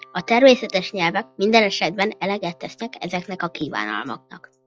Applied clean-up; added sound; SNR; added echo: classical method log-MMSE.